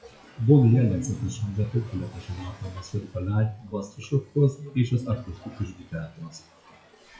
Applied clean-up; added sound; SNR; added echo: classical method WPE with log-MMSE.